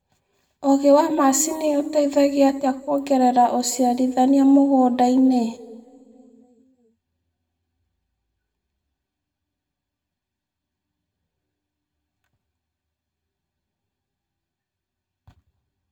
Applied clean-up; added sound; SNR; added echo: none; none; none; reverberation time 1.4 s.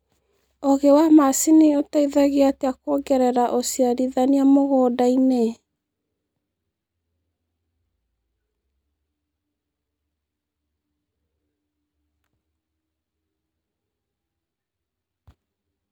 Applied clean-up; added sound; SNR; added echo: none; none; none; none.